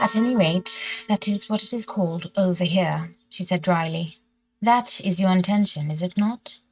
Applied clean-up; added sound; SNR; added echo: neural mask model RNNoise.